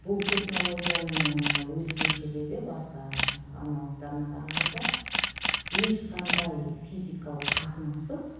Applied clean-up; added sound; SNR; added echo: none; Camera; -2 dB; reverberation time 1.1 s.